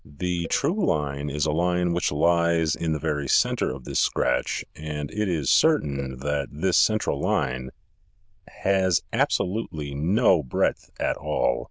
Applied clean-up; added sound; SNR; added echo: neural diffusion model UNIVERSE++.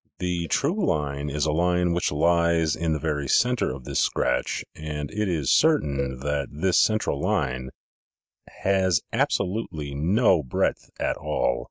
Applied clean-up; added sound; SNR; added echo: neural mask model DeepFilterNet 3.